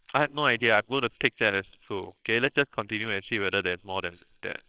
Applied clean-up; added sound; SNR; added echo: neural separator model SepFormer WHAMR!.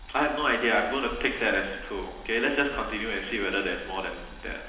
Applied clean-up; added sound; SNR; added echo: none; Boiling; 15 dB; reverberation time 1.0 s.